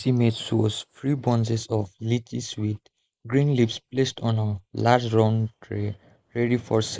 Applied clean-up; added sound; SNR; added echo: neural mask model Resemble Enhance denoiser.